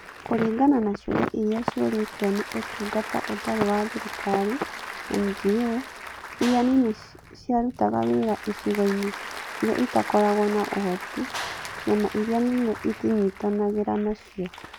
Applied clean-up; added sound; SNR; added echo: none; Clapping + Applause / Crowd; 12 dB; none.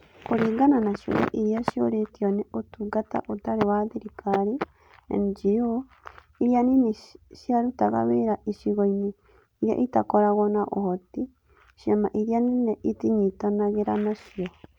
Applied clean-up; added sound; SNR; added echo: none; none; none; none.